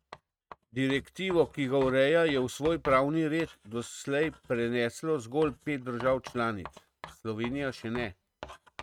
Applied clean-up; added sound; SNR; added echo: neural mask model RNNoise.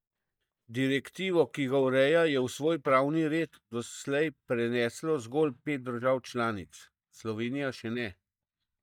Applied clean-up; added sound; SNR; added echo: neural mask model DeepFilterNet 3.